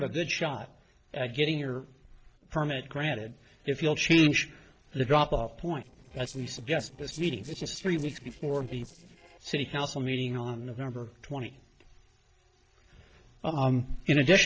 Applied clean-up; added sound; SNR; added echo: neural separator model SepFormer DNS4.